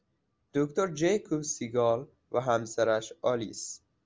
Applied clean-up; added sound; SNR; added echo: none; none; none; none.